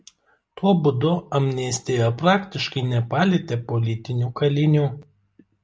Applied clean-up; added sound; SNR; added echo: none; none; none; none.